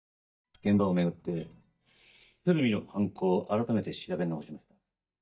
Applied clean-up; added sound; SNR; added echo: neural mask model DeepFilterNet 3.